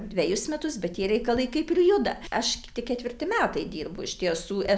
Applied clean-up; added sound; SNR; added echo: none; none; none; none.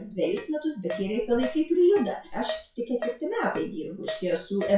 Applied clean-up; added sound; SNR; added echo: classical method WPE with log-MMSE.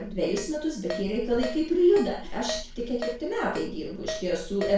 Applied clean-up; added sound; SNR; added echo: none; Keyboard (musical); 12 dB; reverberation time 0.3 s.